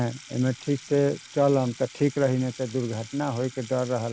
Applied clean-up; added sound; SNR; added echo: none; Sink (filling or washing) / Water tap, faucet; 19 dB; none.